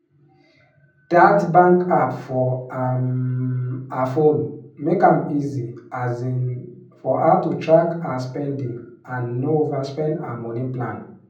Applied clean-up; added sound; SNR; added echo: none; none; none; reverberation time 0.6 s.